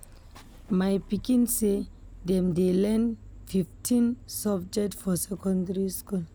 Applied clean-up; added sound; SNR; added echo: none; Engine starting / Motor vehicle (road); 19 dB; none.